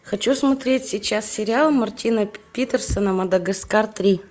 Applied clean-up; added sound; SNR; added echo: none; none; none; none.